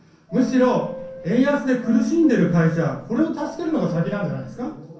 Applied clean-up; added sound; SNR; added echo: none; Subway, metro, underground / Doorbell; 16 dB; reverberation time 0.6 s.